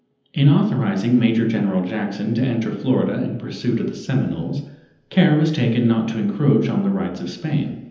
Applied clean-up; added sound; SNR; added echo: none; none; none; reverberation time 0.9 s.